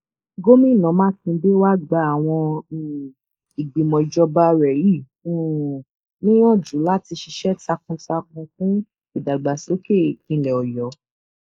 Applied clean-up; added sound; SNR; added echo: neural mask model Resemble Enhance denoiser.